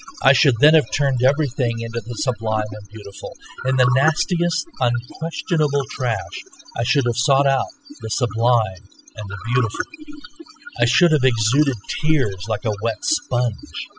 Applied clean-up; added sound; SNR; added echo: classical method spectral subtraction.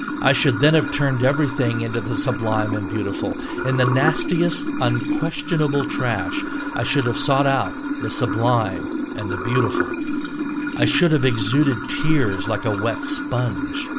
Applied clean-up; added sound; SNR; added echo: none; Sink (filling or washing) / Water; 4 dB; none.